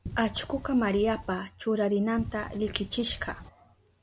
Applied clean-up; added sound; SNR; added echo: none; Wind; 12 dB; none.